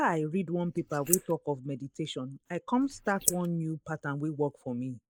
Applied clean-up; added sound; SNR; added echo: neural mask model Resemble Enhance denoiser.